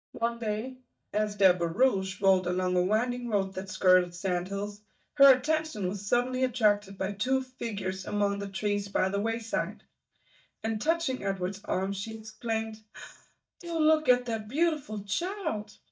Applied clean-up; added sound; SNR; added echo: neural mask model DeepFilterNet 3.